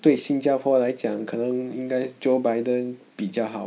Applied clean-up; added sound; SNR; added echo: none; none; none; none.